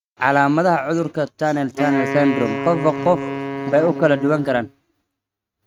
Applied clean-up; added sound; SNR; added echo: neural mask model RNNoise.